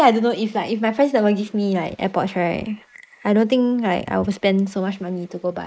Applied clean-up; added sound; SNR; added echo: neural mask model Resemble Enhance denoiser.